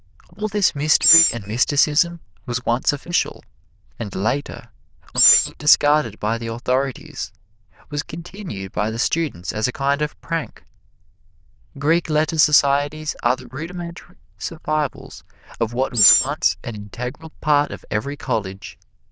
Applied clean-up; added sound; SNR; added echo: neural diffusion model UNIVERSE++.